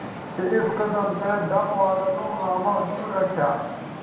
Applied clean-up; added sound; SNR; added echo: none; Traffic noise, roadway noise; 10 dB; reverberation time 0.9 s.